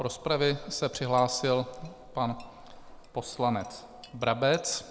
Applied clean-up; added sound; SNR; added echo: none; Chink, clink; 20 dB; none.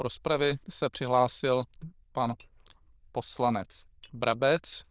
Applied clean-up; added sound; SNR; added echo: neural diffusion model UNIVERSE++.